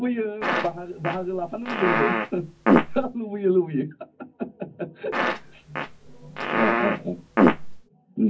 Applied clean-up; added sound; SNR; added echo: none; Fart; -4 dB; reverberation time 0.3 s.